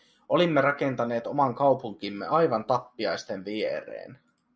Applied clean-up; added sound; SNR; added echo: none; none; none; none.